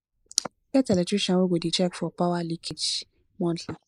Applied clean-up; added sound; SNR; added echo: neural mask model Resemble Enhance denoiser.